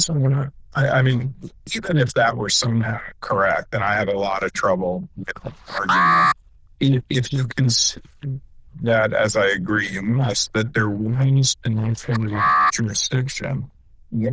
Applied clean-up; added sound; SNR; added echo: neural diffusion model UNIVERSE++.